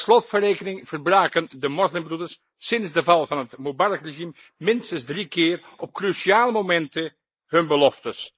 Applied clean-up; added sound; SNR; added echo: neural mask model Resemble Enhance denoiser.